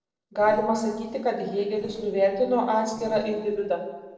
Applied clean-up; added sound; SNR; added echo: neural separator model SepFormer DNS4.